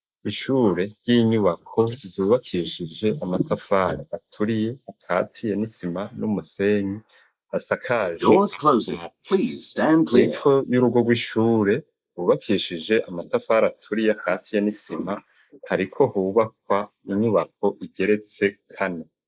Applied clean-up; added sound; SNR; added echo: neural mask model Resemble Enhance denoiser.